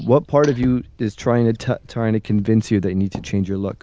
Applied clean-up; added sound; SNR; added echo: none; Walk, footsteps; 20 dB; none.